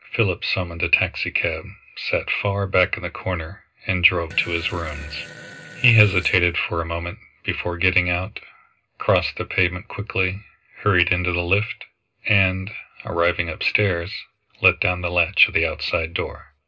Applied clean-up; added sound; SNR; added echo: none; Fart; 18 dB; reverberation time 0.2 s.